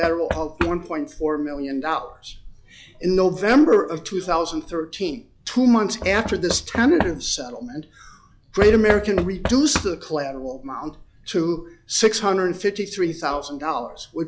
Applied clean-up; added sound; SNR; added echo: classical method log-MMSE.